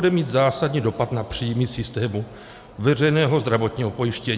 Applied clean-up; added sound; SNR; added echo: none; none; none; none.